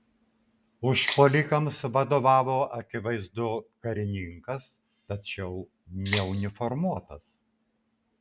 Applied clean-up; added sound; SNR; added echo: none; Rattle (instrument); -1 dB; none.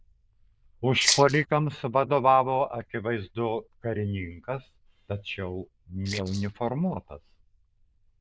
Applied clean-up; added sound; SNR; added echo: neural diffusion model UNIVERSE++.